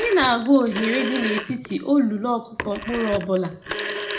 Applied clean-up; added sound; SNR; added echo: none; Telephone; 9 dB; reverberation time 0.4 s.